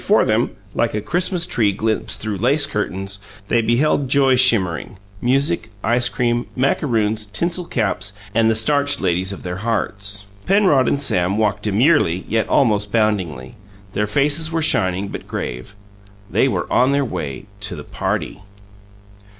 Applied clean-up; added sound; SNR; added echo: none; none; none; none.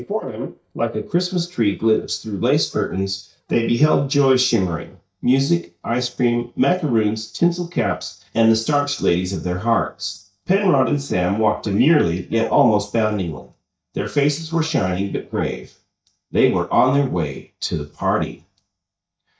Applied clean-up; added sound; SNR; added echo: neural mask model DeepFilterNet 3.